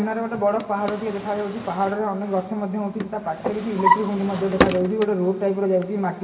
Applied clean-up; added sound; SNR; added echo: none; Drawer open or close; 5 dB; reverberation time 1.8 s.